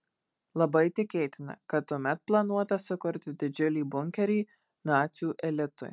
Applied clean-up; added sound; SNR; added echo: none; none; none; none.